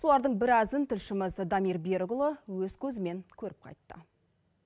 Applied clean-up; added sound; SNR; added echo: none; none; none; none.